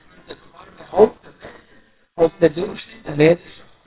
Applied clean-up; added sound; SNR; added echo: neural separator model SepFormer WHAMR!.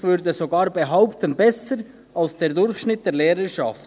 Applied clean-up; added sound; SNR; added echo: none; none; none; none.